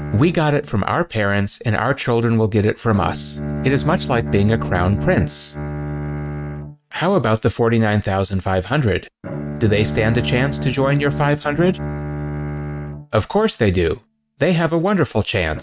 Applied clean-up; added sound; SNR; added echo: neural mask model RNNoise.